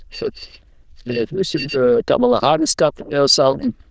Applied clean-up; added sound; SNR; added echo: neural diffusion model UNIVERSE++.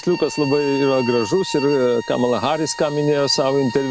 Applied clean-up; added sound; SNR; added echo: none; Bowed string instrument; 13 dB; none.